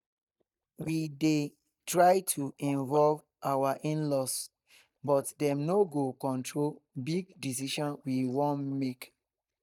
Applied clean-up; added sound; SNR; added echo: neural mask model DeepFilterNet 3.